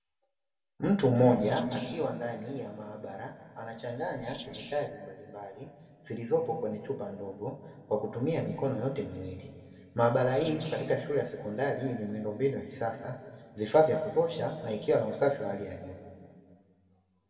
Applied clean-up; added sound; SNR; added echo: none; Wild animals; 11 dB; reverberation time 2.0 s.